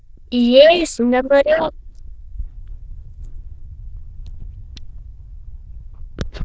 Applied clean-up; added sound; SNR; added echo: neural diffusion model UNIVERSE++.